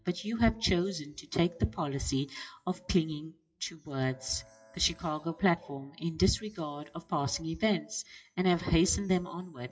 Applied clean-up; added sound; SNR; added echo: classical method WPE with log-MMSE.